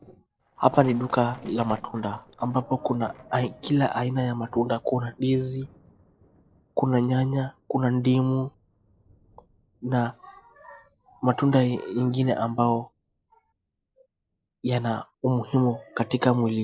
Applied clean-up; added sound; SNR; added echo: neural separator model SepFormer DNS4.